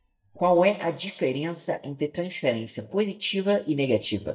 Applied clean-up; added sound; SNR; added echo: neural mask model DeepFilterNet 3.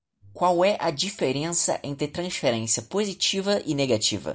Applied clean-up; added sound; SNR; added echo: none; none; none; none.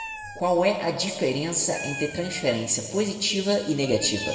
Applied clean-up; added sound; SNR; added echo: none; Meow; 15 dB; reverberation time 2.0 s.